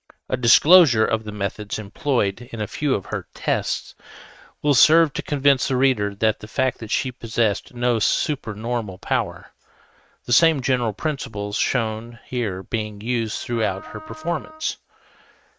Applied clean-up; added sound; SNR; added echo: neural mask model RNNoise.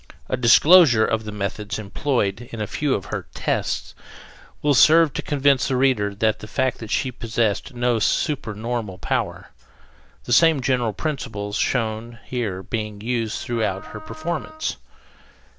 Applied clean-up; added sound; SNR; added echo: none; Wind instrument, woodwind instrument; 18 dB; none.